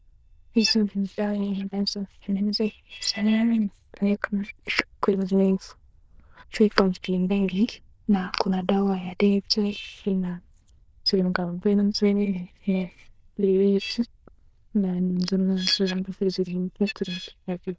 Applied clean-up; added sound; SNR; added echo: neural diffusion model UNIVERSE++.